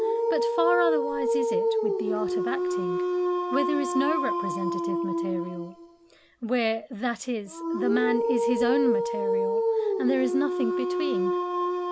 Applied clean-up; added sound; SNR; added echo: none; Dog; -3 dB; none.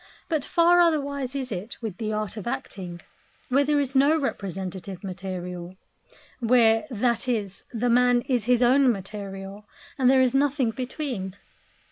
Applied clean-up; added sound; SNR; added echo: neural mask model Resemble Enhance denoiser.